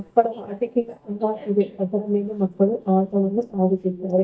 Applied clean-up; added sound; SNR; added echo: neural mask model DeepFilterNet 3.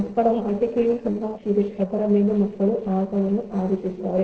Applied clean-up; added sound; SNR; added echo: neural separator model SepFormer DNS4.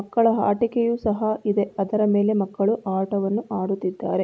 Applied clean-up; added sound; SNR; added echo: none; none; none; none.